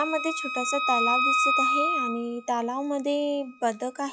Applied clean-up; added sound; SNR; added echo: classical method log-MMSE.